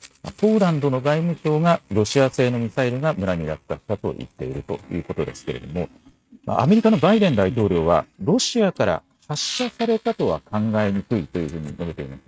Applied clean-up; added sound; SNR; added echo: neural mask model RNNoise.